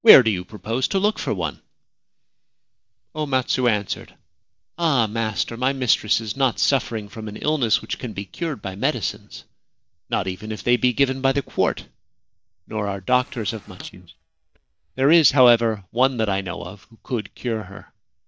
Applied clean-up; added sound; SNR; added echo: neural mask model DeepFilterNet 3.